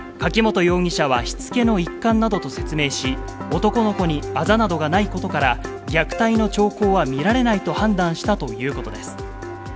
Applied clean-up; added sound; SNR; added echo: none; Bowed string instrument; 19 dB; none.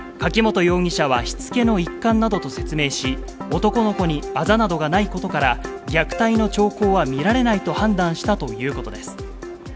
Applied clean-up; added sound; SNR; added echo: none; none; none; none.